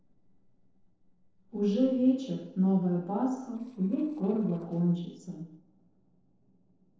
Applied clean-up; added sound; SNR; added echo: neural separator model SepFormer DNS4.